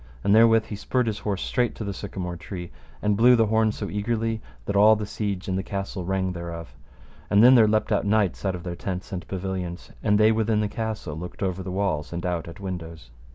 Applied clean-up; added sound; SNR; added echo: none; none; none; none.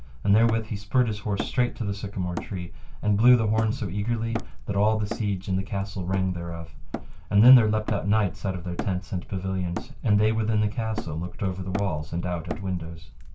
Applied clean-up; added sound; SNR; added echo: none; Hammer; 16 dB; reverberation time 0.2 s.